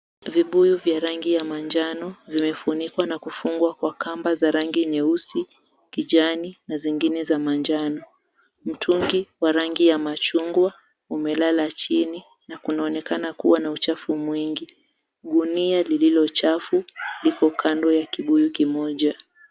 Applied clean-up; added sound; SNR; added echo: none; none; none; none.